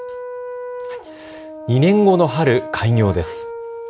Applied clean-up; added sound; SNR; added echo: none; Brass instrument; 12 dB; none.